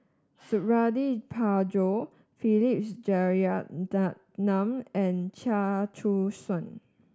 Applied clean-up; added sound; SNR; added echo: none; none; none; none.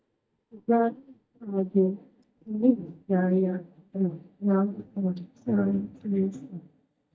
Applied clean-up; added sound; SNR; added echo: neural mask model DeepFilterNet 3.